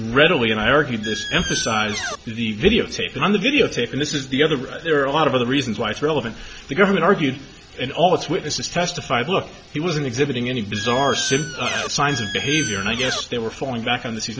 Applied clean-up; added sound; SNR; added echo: none; Squeak; 7 dB; none.